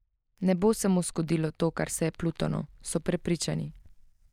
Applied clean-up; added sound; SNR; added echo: neural mask model DeepFilterNet 3.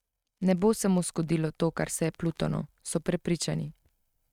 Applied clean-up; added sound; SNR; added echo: neural mask model RNNoise.